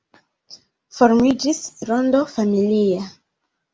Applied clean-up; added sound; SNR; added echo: none; none; none; none.